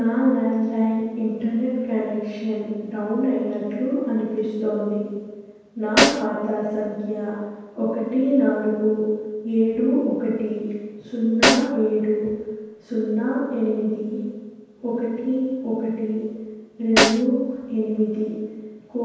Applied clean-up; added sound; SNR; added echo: none; Snare drum; 0 dB; reverberation time 1.2 s.